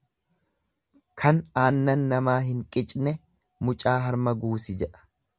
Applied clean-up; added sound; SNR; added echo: none; none; none; none.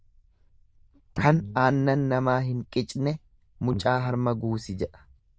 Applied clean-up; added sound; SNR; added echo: neural diffusion model UNIVERSE++.